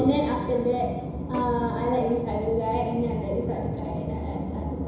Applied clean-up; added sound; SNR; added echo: none; Bowed string instrument; 17 dB; reverberation time 1.0 s.